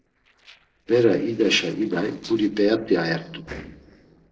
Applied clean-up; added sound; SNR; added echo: neural separator model SepFormer DNS4.